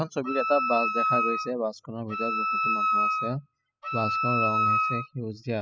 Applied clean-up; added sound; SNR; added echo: classical method spectral subtraction.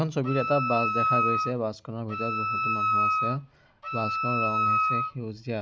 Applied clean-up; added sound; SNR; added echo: none; Wind instrument, woodwind instrument; -3 dB; none.